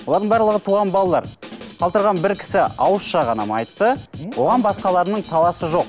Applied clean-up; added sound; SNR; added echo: none; Drum kit; 18 dB; none.